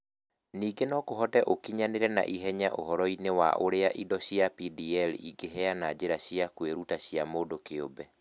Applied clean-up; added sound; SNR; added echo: none; none; none; none.